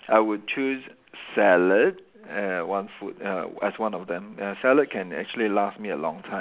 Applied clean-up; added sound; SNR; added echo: none; none; none; none.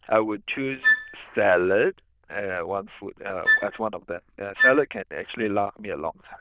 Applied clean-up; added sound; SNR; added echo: neural diffusion model UNIVERSE++.